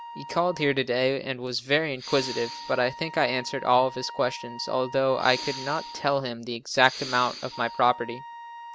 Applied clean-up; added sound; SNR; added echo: none; Respiratory sounds + Wind instrument, woodwind instrument; 14 dB; none.